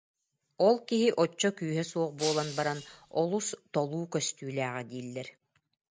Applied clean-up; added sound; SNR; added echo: none; Shatter; 11 dB; none.